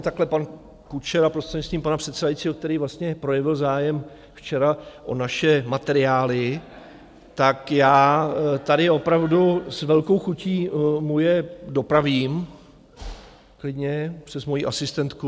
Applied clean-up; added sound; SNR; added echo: none; none; none; none.